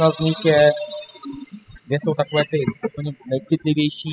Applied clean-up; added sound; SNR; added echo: classical method spectral subtraction.